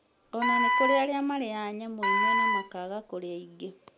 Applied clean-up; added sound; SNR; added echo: none; Wind instrument, woodwind instrument; -5 dB; none.